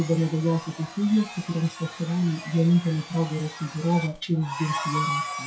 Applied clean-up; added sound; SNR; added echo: classical method WPE with log-MMSE.